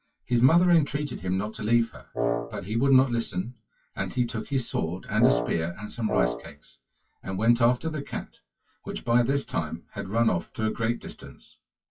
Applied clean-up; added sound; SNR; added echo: classical method WPE with log-MMSE.